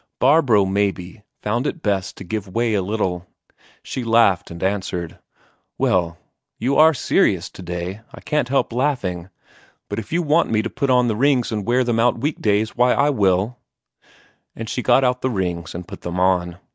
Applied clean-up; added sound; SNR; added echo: none; none; none; none.